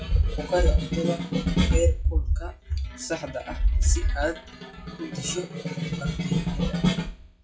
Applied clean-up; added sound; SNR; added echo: classical method WPE with log-MMSE.